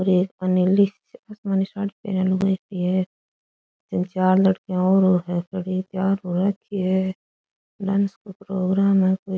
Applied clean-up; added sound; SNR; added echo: none; none; none; none.